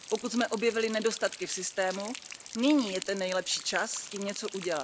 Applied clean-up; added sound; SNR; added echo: none; Rain; 13 dB; none.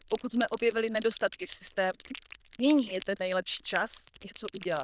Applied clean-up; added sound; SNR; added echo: neural diffusion model UNIVERSE++.